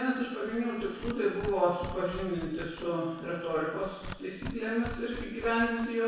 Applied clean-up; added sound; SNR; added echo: none; Tearing; 13 dB; reverberation time 1.0 s.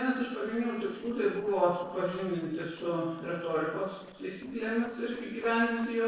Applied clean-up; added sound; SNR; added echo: neural separator model SepFormer DNS4.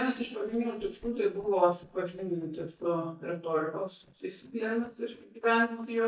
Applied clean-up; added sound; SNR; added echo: neural mask model DeepFilterNet 3.